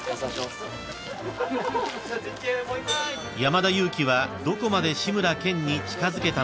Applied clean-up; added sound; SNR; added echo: none; Hi-hat; 17 dB; none.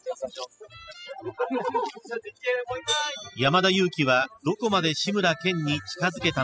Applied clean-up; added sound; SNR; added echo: classical method spectral subtraction.